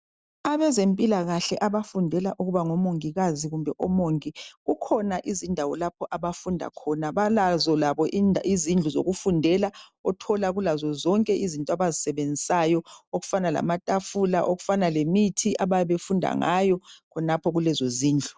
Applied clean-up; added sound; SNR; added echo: none; none; none; none.